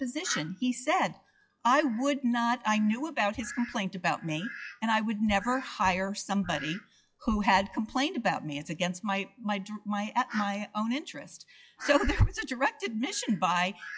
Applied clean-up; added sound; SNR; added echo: classical method log-MMSE.